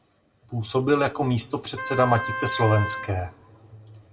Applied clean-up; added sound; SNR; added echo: none; Wind instrument, woodwind instrument; 7 dB; reverberation time 1.5 s.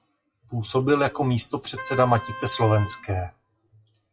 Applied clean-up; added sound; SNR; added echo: classical method WPE with log-MMSE.